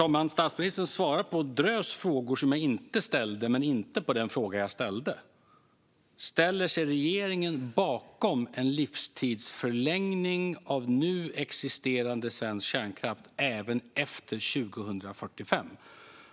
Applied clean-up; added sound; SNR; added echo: none; none; none; none.